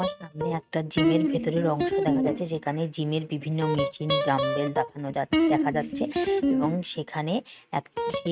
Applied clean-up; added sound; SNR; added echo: neural mask model RNNoise.